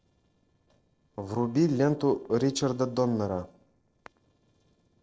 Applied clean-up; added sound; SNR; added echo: neural separator model SepFormer DNS4.